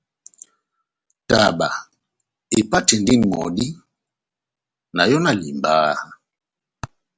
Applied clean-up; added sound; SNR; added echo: none; none; none; none.